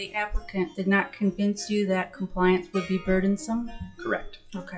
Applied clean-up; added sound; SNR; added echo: classical method WPE with log-MMSE.